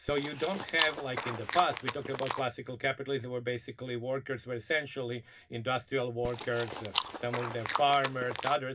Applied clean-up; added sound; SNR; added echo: none; Chewing, mastication; 1 dB; reverberation time 0.4 s.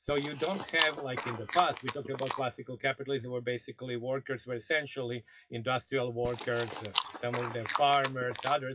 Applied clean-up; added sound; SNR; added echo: classical method WPE with log-MMSE.